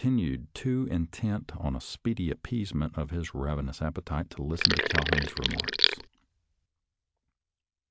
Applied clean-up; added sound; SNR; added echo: none; Sink (filling or washing); -4 dB; none.